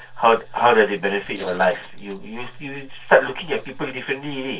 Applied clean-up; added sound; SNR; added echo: neural separator model SepFormer DNS4.